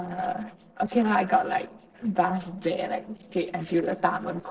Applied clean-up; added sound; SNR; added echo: neural separator model SepFormer DNS4.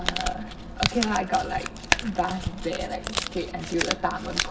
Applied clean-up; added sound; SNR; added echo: none; Crumpling, crinkling; 2 dB; reverberation time 2.1 s.